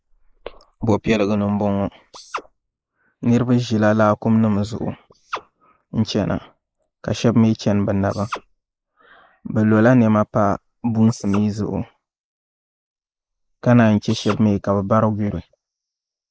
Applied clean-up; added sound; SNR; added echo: neural mask model Resemble Enhance denoiser.